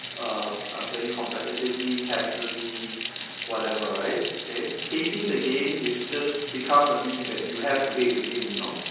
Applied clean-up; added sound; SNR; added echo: none; Sink (filling or washing) / Water tap, faucet; 7 dB; reverberation time 1.3 s.